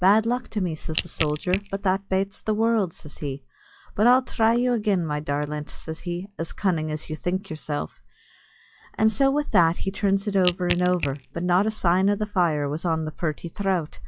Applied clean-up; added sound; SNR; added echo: classical method log-MMSE.